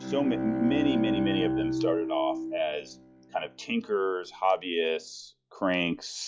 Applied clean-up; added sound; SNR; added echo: classical method log-MMSE.